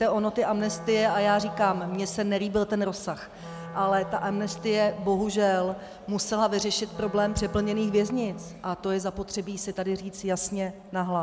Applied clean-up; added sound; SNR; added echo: none; Wind instrument, woodwind instrument; 15 dB; none.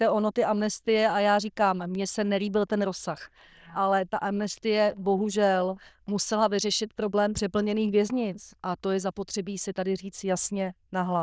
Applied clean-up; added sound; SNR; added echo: neural diffusion model UNIVERSE++.